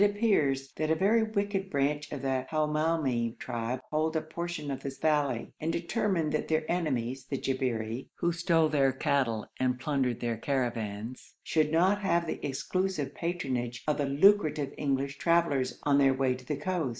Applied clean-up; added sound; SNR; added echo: none; none; none; none.